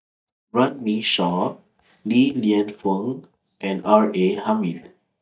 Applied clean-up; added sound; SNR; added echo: neural mask model DeepFilterNet 3.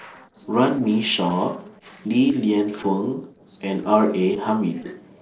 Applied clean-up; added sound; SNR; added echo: neural separator model SepFormer DNS4.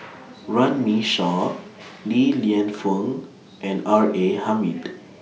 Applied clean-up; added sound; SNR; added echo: none; none; none; none.